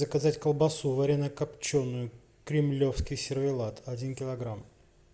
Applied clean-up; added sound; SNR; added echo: none; none; none; none.